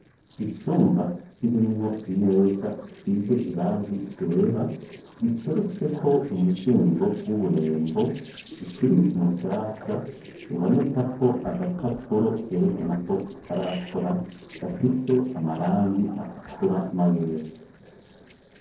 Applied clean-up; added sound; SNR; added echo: neural separator model SepFormer DNS4.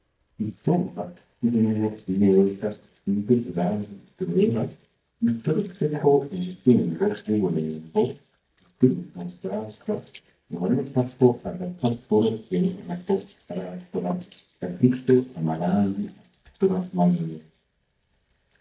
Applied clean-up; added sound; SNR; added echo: neural mask model DeepFilterNet 3.